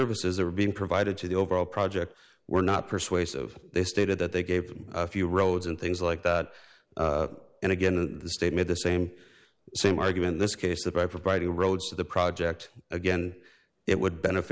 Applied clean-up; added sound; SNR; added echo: none; none; none; none.